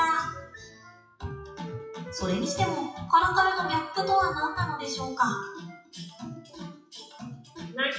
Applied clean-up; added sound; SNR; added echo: classical method WPE with log-MMSE.